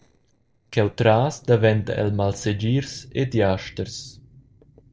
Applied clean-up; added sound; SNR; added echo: neural separator model SepFormer DNS4.